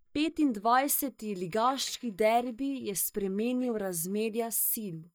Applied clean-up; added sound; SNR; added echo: neural mask model DeepFilterNet 3.